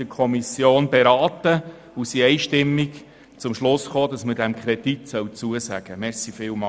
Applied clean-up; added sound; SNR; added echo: none; none; none; none.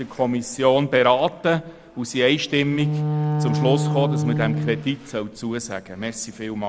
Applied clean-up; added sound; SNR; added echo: none; Wind instrument, woodwind instrument; 4 dB; none.